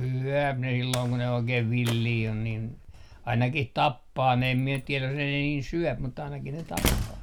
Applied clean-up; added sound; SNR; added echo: none; Slam; 10 dB; none.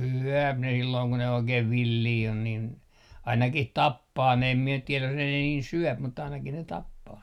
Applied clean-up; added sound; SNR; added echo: none; none; none; none.